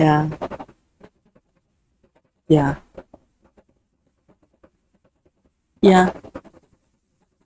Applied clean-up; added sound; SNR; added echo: neural mask model RNNoise.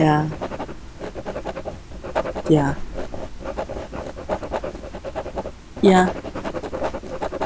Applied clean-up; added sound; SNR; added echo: none; Writing; 4 dB; none.